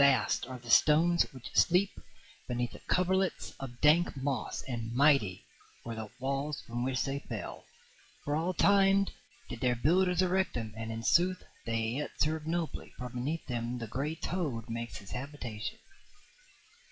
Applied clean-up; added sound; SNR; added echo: classical method log-MMSE.